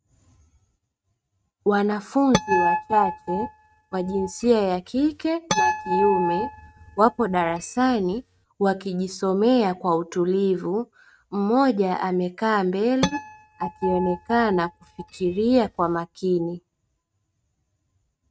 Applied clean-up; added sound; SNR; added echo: neural mask model RNNoise.